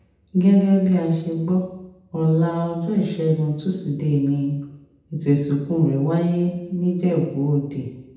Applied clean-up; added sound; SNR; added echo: none; none; none; reverberation time 0.8 s.